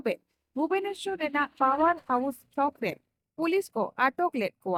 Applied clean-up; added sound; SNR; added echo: neural mask model DeepFilterNet 3.